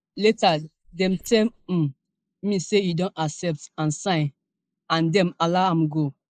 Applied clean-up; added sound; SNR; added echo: neural mask model Resemble Enhance denoiser.